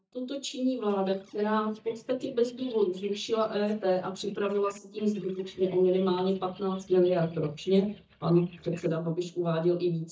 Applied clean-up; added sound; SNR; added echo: neural mask model DeepFilterNet 3.